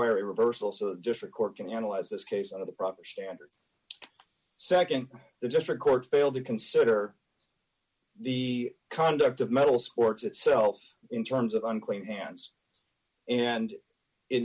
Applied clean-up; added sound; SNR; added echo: none; none; none; none.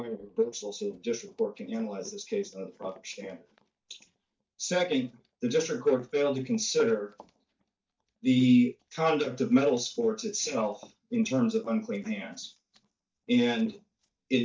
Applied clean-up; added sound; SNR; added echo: neural mask model DeepFilterNet 3.